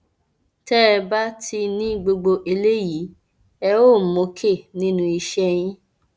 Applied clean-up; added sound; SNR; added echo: none; none; none; none.